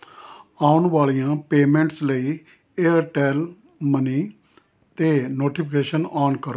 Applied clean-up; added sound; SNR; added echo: none; none; none; none.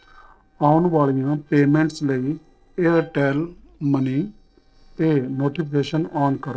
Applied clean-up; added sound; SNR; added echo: neural separator model SepFormer DNS4.